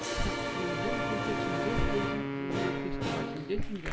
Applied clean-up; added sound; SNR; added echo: none; Applause + Wind instrument, woodwind instrument; -2 dB; none.